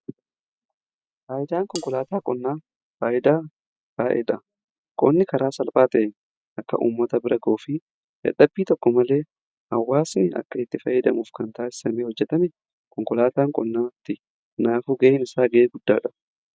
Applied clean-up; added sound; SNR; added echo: none; Cutlery, silverware; 17 dB; none.